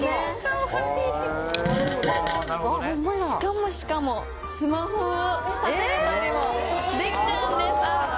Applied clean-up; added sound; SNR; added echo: none; Fart + Coin (dropping); 4 dB; none.